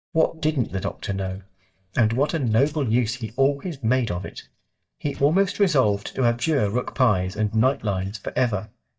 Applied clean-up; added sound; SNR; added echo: neural mask model DeepFilterNet 3.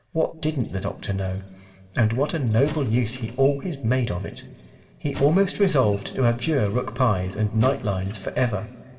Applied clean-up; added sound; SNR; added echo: none; Squeak / Wood; 17 dB; reverberation time 1.8 s.